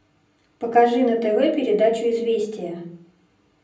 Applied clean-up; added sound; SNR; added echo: none; none; none; reverberation time 0.6 s.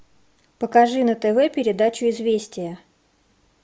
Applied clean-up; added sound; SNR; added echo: none; none; none; none.